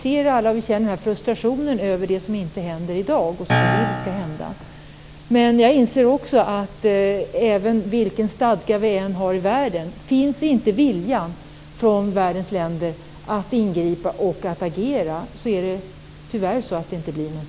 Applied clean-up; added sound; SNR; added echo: none; Piano; 2 dB; none.